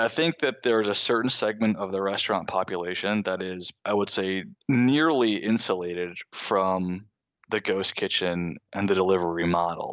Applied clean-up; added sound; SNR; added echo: none; none; none; none.